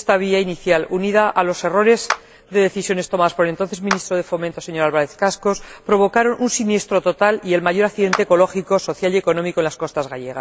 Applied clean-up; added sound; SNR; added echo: none; Clapping; 12 dB; none.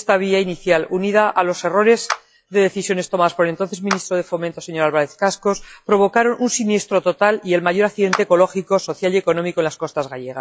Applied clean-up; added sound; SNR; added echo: classical method log-MMSE.